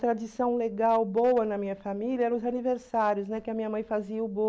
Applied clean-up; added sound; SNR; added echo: none; none; none; none.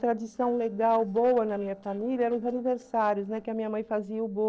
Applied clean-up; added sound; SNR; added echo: neural separator model SepFormer DNS4.